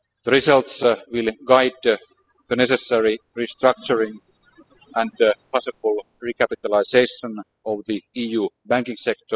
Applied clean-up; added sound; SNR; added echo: classical method spectral subtraction.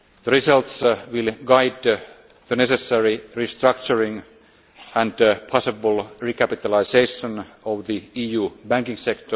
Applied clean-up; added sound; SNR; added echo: none; none; none; none.